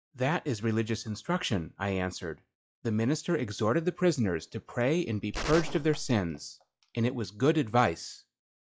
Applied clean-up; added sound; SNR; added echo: classical method log-MMSE.